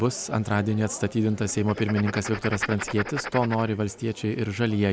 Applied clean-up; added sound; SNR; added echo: none; Writing; 10 dB; none.